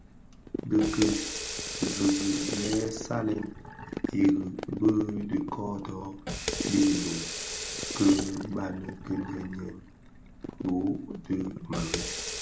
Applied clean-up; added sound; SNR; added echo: none; Sink (filling or washing) / Water tap, faucet; 8 dB; none.